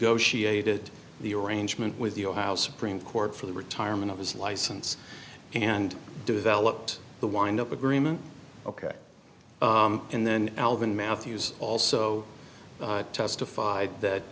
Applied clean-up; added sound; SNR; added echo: none; none; none; none.